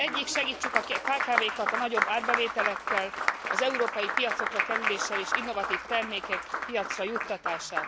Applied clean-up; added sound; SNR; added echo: none; Applause; -1 dB; none.